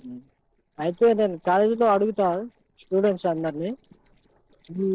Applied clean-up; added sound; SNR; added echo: neural separator model SepFormer DNS4.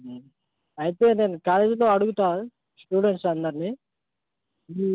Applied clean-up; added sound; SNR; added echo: none; none; none; none.